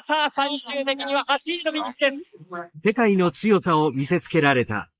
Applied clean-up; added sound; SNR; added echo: neural mask model Resemble Enhance denoiser.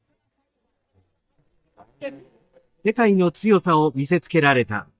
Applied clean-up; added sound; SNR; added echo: neural mask model DeepFilterNet 3.